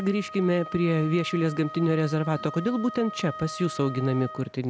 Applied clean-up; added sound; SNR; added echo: none; Wind instrument, woodwind instrument; 13 dB; none.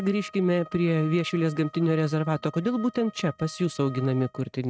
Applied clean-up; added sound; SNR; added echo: neural mask model RNNoise.